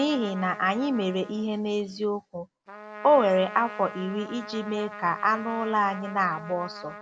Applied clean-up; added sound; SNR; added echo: none; Trumpet; 14 dB; none.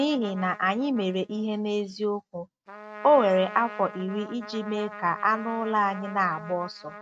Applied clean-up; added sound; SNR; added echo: neural mask model RNNoise.